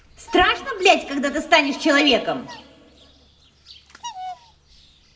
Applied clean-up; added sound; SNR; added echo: none; Bird vocalization, bird call, bird song; 18 dB; reverberation time 2.4 s.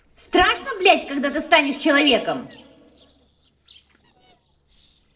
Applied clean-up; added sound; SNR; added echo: neural separator model SepFormer DNS4.